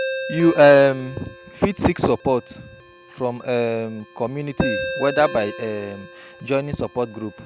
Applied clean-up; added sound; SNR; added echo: none; Ringtone; 12 dB; none.